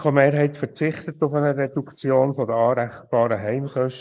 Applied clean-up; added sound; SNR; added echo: neural mask model Resemble Enhance denoiser.